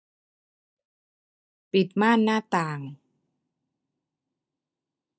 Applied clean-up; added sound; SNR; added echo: neural mask model DeepFilterNet 3.